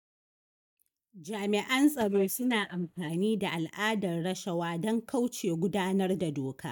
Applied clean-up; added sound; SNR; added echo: neural mask model DeepFilterNet 3.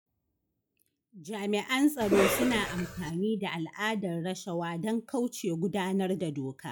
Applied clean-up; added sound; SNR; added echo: classical method log-MMSE.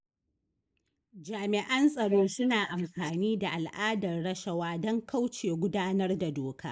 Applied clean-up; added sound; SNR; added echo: neural mask model Resemble Enhance denoiser.